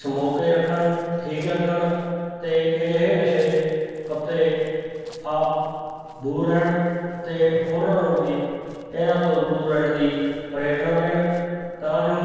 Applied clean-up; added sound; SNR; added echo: neural separator model SepFormer DNS4.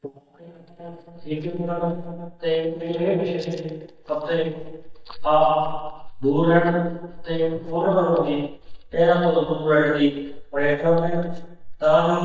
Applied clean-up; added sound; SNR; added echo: neural mask model DeepFilterNet 3.